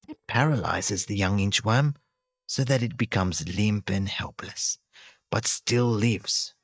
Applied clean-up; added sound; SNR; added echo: neural mask model DeepFilterNet 3.